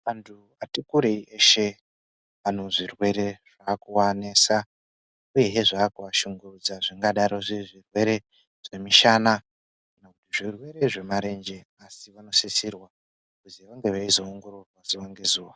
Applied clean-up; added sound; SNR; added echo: none; none; none; none.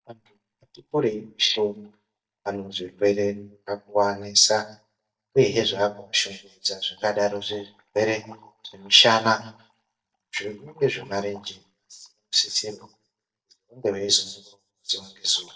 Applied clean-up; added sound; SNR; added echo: neural mask model DeepFilterNet 3.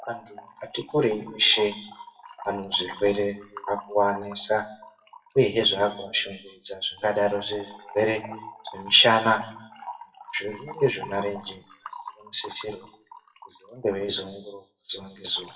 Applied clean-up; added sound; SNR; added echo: classical method WPE with log-MMSE.